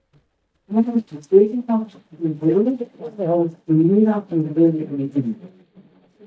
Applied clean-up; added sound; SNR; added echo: neural mask model DeepFilterNet 3.